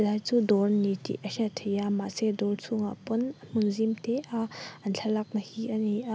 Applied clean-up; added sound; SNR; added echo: none; none; none; none.